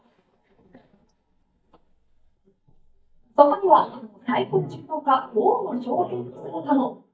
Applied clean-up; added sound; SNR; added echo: neural mask model DeepFilterNet 3.